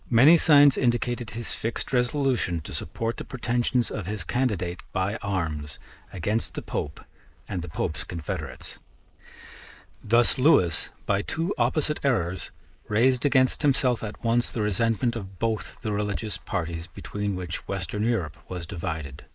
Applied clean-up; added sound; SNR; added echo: neural mask model Resemble Enhance denoiser.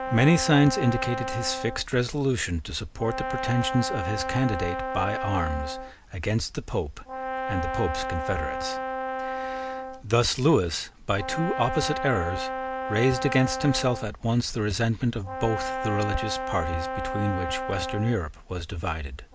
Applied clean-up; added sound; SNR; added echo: none; Brass instrument; 6 dB; none.